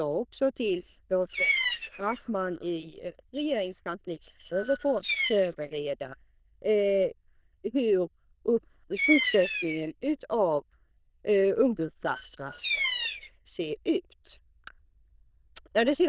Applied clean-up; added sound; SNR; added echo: neural diffusion model UNIVERSE++.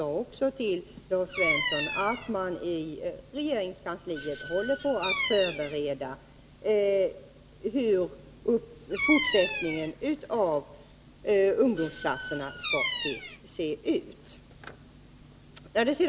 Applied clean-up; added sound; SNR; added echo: none; Bird vocalization, bird call, bird song; 7 dB; none.